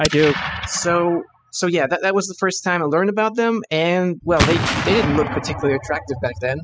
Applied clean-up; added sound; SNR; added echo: classical method spectral subtraction.